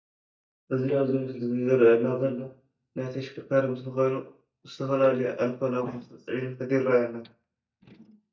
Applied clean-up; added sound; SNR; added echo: neural mask model DeepFilterNet 3.